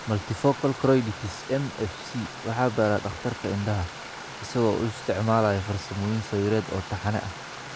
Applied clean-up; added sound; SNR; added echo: none; Stream; 12 dB; none.